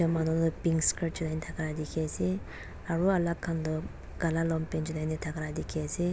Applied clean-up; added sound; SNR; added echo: none; none; none; none.